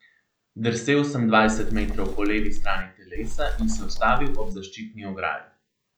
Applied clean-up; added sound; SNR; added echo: none; Wind; -4 dB; none.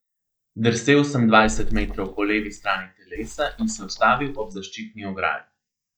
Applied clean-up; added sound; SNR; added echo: neural mask model DeepFilterNet 3.